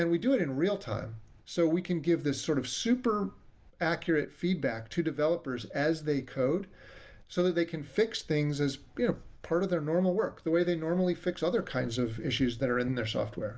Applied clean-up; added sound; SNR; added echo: none; none; none; none.